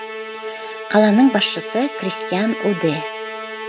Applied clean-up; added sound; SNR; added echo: none; Musical instrument; 9 dB; none.